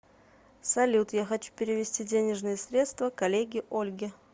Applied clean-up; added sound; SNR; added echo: none; none; none; none.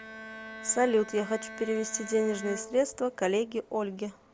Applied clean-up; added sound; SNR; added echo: none; Bowed string instrument; 14 dB; none.